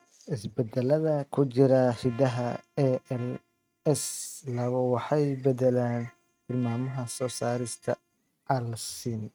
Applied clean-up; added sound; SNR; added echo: neural mask model RNNoise.